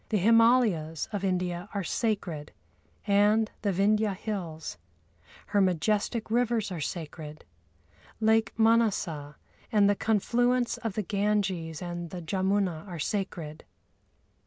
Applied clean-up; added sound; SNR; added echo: none; none; none; none.